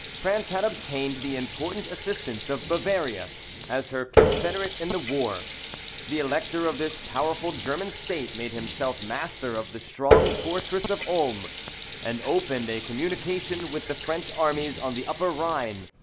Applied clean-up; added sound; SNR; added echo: none; Water tap, faucet; -1 dB; none.